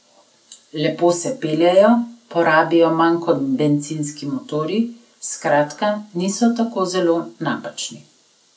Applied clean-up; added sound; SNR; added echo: none; none; none; none.